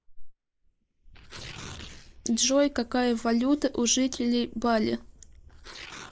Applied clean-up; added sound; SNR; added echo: neural mask model Resemble Enhance denoiser.